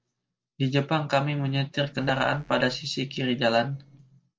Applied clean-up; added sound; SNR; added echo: neural separator model SepFormer DNS4.